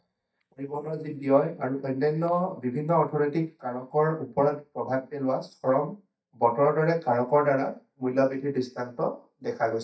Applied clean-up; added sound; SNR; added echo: neural mask model DeepFilterNet 3.